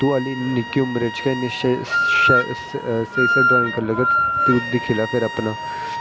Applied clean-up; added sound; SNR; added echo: none; Wind instrument, woodwind instrument; 0 dB; none.